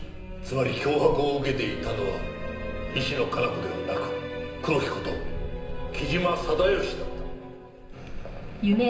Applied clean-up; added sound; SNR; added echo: none; Dog; 9 dB; reverberation time 0.9 s.